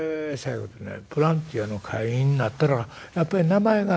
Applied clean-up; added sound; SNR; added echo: none; none; none; none.